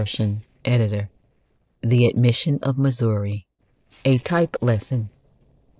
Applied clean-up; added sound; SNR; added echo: neural separator model SepFormer DNS4.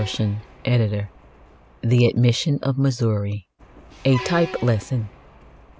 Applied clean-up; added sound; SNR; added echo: none; Truck; 18 dB; none.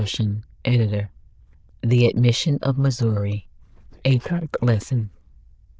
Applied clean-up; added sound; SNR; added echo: neural diffusion model UNIVERSE++.